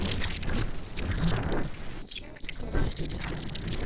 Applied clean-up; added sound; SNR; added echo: neural separator model SepFormer DNS4.